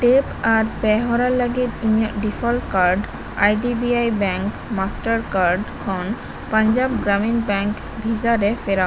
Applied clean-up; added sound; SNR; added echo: none; none; none; none.